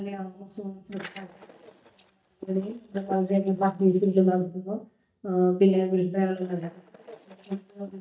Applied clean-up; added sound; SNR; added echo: neural mask model DeepFilterNet 3.